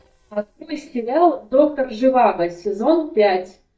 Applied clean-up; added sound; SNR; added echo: neural mask model DeepFilterNet 3.